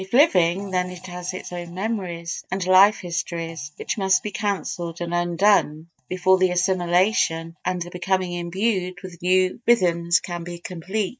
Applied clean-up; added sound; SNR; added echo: neural mask model DeepFilterNet 3.